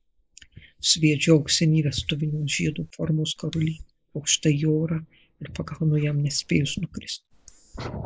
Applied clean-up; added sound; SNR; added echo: neural mask model Resemble Enhance denoiser.